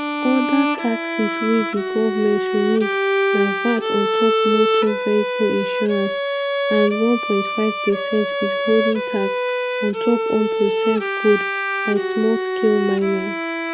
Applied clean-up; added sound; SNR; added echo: none; Bowed string instrument; 0 dB; none.